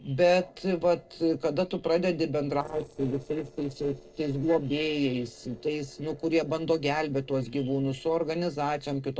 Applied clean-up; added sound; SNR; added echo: neural separator model SepFormer DNS4.